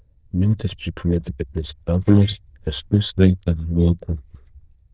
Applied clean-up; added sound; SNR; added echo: neural diffusion model UNIVERSE++.